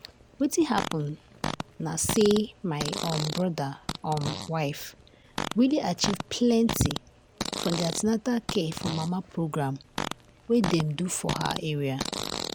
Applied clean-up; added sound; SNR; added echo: none; Fart; 8 dB; none.